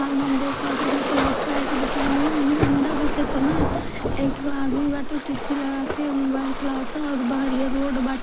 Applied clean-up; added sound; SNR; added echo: none; Waves, surf; 1 dB; none.